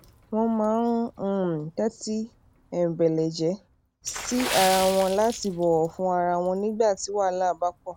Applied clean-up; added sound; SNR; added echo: none; Water / Splash, splatter; 13 dB; none.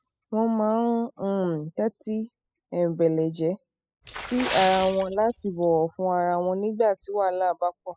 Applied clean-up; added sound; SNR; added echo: classical method spectral subtraction.